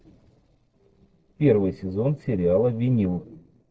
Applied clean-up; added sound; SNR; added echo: neural separator model SepFormer DNS4.